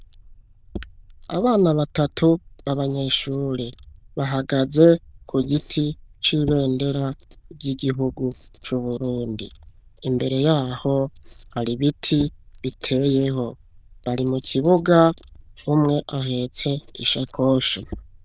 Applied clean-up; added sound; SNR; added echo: neural diffusion model UNIVERSE++.